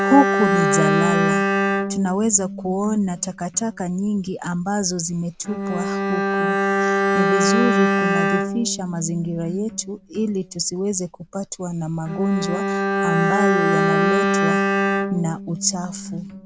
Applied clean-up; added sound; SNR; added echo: none; Bowed string instrument; -2 dB; none.